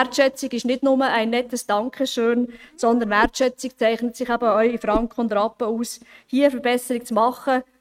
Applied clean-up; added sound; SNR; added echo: neural mask model RNNoise.